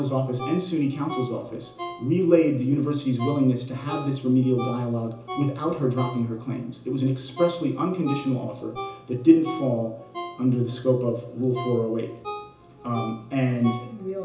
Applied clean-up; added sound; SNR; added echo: none; Ringtone; 14 dB; reverberation time 0.7 s.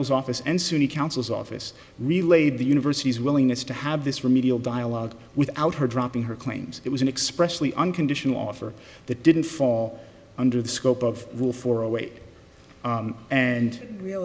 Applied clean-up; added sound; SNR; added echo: none; none; none; none.